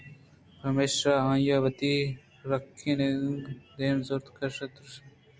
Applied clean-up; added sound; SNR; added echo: none; none; none; none.